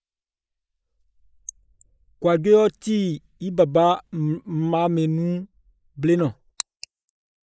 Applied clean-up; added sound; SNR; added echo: neural mask model Resemble Enhance denoiser.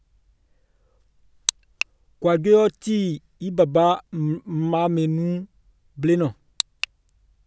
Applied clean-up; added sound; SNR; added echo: none; none; none; none.